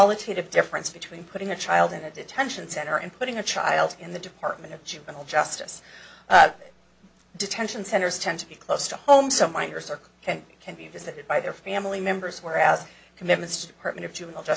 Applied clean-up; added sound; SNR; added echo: none; none; none; none.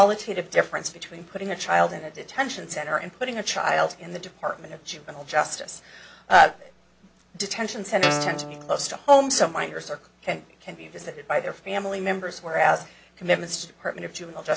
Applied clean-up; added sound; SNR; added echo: none; Guitar; 2 dB; none.